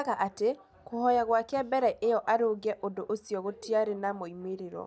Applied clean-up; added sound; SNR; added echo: none; none; none; none.